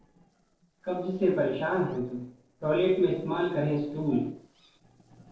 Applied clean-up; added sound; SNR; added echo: neural separator model SepFormer DNS4.